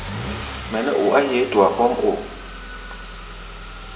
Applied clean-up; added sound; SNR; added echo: none; Engine starting / Car; 10 dB; reverberation time 0.6 s.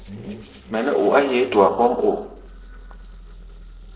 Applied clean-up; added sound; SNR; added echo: neural separator model SepFormer DNS4.